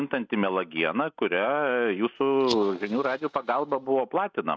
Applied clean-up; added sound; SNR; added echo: neural mask model RNNoise.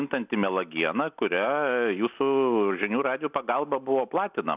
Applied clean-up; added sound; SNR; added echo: none; none; none; none.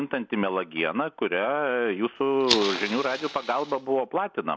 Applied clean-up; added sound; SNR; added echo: none; Fire; 6 dB; none.